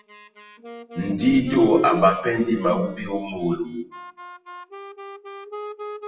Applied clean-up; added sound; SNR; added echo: classical method WPE with log-MMSE.